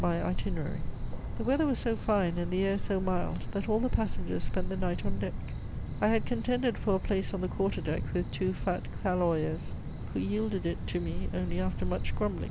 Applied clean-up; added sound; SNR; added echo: none; Cricket; 1 dB; none.